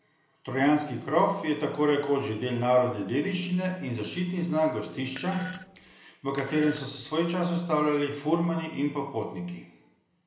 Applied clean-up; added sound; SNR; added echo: none; Fart; 15 dB; reverberation time 0.6 s.